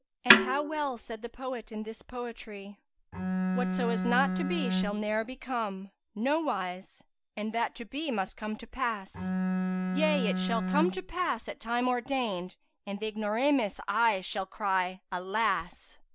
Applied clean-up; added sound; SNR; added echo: none; Snare drum + Bowed string instrument; -2 dB; none.